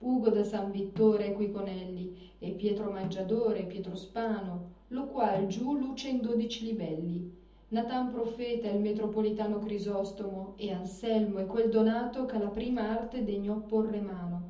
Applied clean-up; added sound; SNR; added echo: none; Snare drum; 17 dB; reverberation time 0.7 s.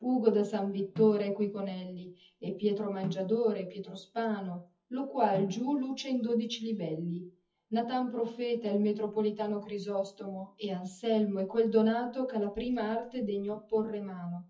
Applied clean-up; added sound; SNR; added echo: classical method WPE with log-MMSE.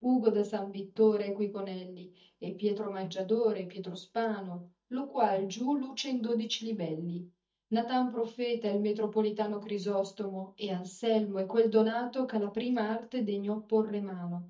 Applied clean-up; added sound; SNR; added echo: neural mask model DeepFilterNet 3.